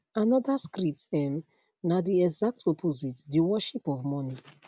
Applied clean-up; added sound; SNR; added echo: none; none; none; none.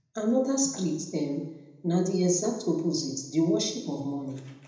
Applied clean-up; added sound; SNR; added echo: none; none; none; reverberation time 0.8 s.